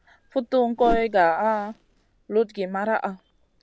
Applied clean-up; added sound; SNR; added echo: none; Whoosh, swoosh, swish; 13 dB; none.